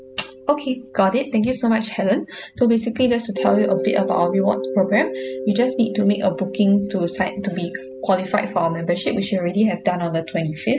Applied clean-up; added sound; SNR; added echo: none; Mallet percussion; 10 dB; none.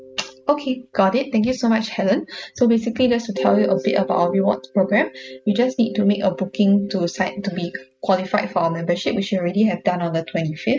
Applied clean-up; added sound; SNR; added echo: neural mask model RNNoise.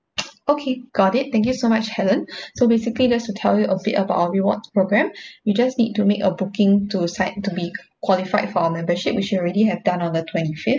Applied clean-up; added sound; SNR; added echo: none; none; none; none.